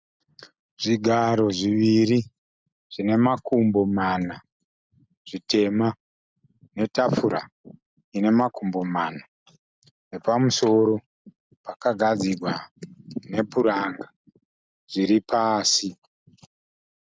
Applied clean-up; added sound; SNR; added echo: none; none; none; none.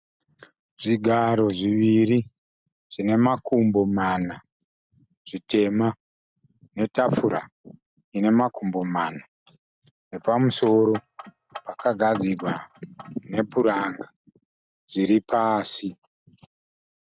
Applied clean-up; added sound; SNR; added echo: none; Clock; 18 dB; none.